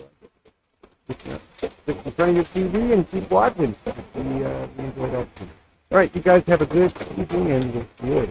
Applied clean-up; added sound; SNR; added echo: neural mask model RNNoise.